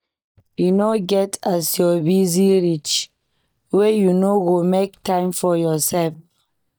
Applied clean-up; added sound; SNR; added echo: neural mask model DeepFilterNet 3.